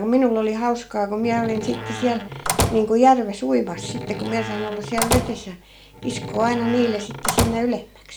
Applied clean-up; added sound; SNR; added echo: none; Slam; 5 dB; none.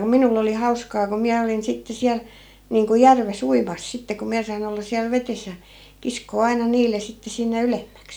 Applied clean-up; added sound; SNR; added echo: none; none; none; none.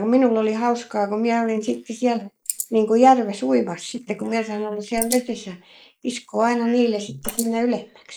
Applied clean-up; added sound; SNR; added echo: neural mask model Resemble Enhance denoiser.